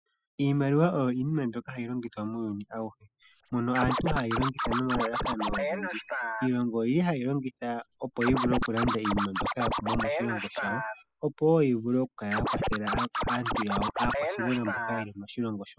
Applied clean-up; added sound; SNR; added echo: classical method spectral subtraction.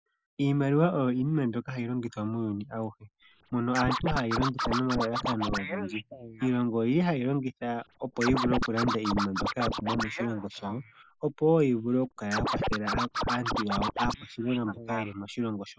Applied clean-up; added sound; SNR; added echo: neural mask model Resemble Enhance denoiser.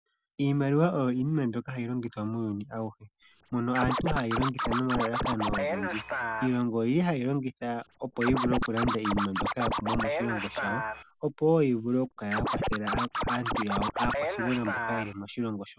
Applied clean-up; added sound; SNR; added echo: none; Scratching (performance technique); 2 dB; none.